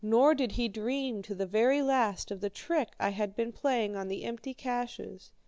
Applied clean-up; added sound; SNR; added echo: none; none; none; none.